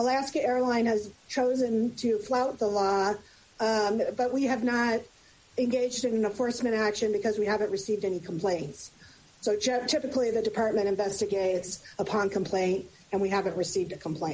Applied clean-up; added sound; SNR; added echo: none; none; none; none.